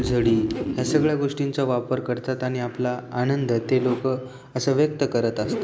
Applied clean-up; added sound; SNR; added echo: none; Zipper (clothing); 10 dB; none.